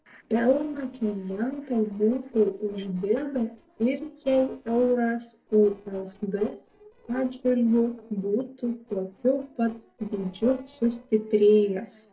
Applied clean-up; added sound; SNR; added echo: neural separator model SepFormer DNS4.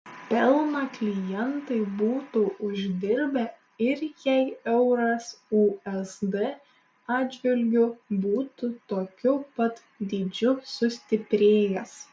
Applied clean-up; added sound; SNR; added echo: none; none; none; none.